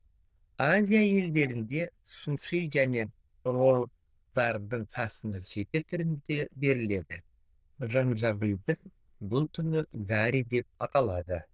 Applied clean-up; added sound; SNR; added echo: neural diffusion model UNIVERSE++.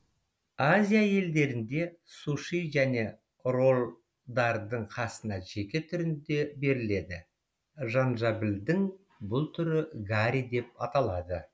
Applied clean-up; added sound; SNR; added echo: none; none; none; none.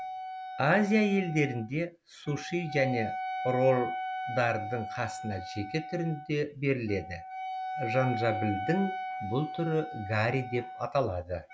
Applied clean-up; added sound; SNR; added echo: none; Wind instrument, woodwind instrument; 7 dB; none.